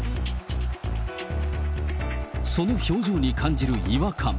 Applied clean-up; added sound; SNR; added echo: none; none; none; none.